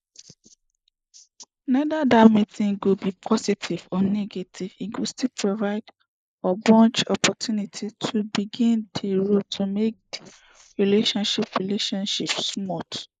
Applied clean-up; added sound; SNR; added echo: neural mask model Resemble Enhance denoiser.